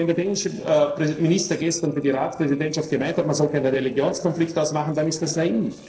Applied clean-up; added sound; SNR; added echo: neural separator model SepFormer DNS4.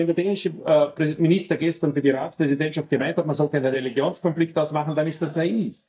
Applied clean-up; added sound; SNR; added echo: neural mask model DeepFilterNet 3.